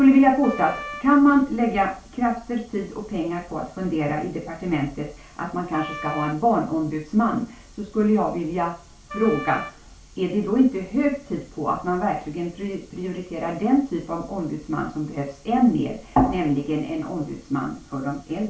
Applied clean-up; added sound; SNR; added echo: none; Wind instrument, woodwind instrument; 13 dB; reverberation time 0.3 s.